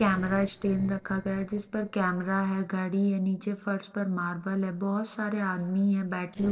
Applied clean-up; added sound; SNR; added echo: neural separator model SepFormer DNS4.